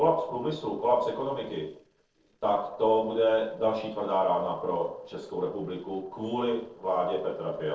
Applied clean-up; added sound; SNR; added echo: neural separator model SepFormer DNS4.